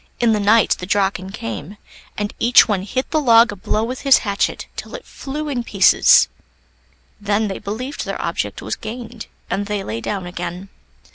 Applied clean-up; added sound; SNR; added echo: none; none; none; none.